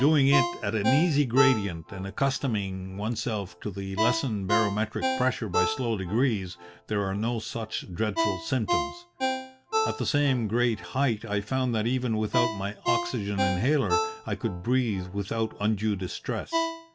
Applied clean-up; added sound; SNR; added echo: none; Ringtone; 5 dB; none.